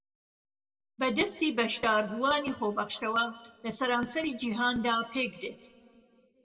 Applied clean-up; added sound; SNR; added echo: none; none; none; reverberation time 1.3 s.